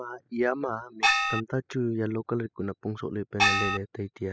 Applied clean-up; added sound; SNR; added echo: classical method spectral subtraction.